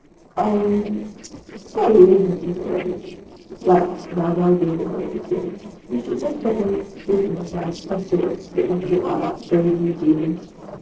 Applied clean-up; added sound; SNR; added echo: neural separator model SepFormer DNS4.